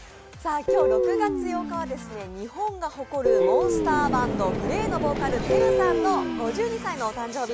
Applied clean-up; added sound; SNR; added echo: none; Guitar + Car; -4 dB; none.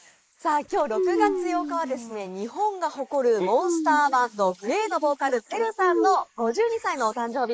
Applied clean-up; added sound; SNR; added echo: neural mask model Resemble Enhance denoiser.